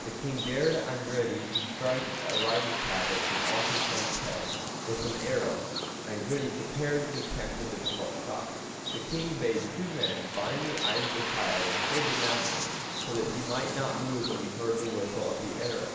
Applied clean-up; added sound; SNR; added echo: none; Bird; 1 dB; reverberation time 0.9 s.